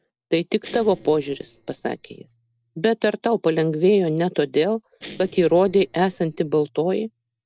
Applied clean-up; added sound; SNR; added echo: neural separator model SepFormer DNS4.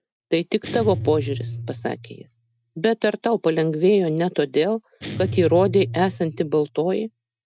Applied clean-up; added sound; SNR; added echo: neural mask model RNNoise.